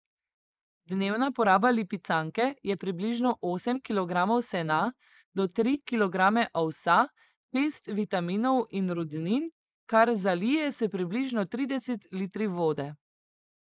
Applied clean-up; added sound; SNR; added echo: neural mask model Resemble Enhance denoiser.